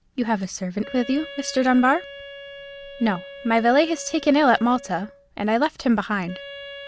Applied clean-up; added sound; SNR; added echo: none; Wind instrument, woodwind instrument; 17 dB; none.